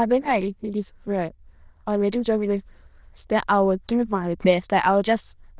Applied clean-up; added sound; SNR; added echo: neural diffusion model UNIVERSE++.